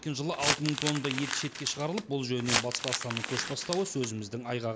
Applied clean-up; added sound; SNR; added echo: none; Crumpling, crinkling; 2 dB; none.